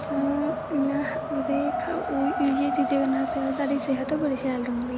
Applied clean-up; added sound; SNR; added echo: none; Wind; 4 dB; none.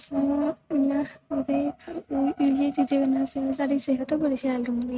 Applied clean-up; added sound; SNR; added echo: neural mask model RNNoise.